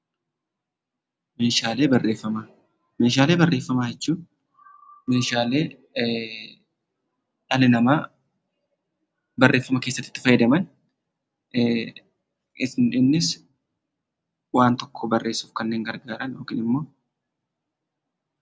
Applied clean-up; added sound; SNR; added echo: none; none; none; none.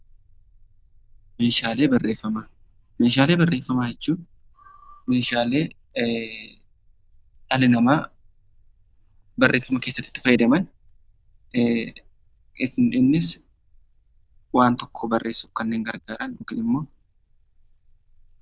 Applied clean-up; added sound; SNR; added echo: neural diffusion model UNIVERSE++.